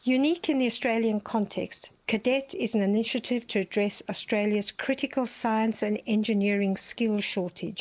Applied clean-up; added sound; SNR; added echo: none; none; none; none.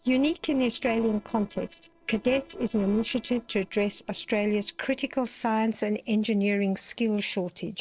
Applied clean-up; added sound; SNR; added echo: neural separator model SepFormer DNS4.